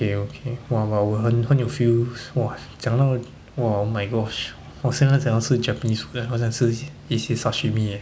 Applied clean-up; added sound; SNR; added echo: none; none; none; none.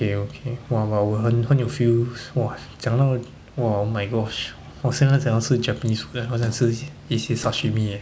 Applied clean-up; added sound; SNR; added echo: none; Fart; 19 dB; none.